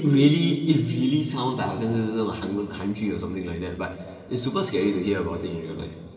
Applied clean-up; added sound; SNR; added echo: none; none; none; reverberation time 2.4 s.